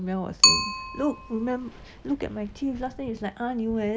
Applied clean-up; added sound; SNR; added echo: none; Bicycle; -2 dB; none.